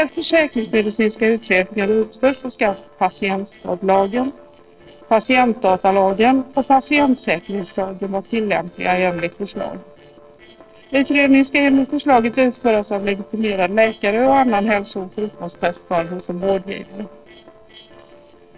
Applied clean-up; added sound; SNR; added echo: neural separator model SepFormer DNS4.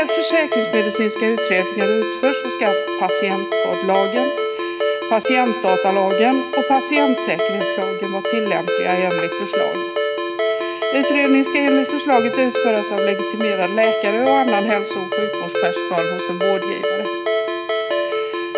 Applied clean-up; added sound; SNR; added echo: none; Ringtone; 0 dB; none.